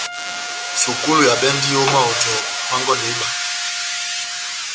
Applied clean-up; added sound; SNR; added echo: none; Trumpet; 13 dB; none.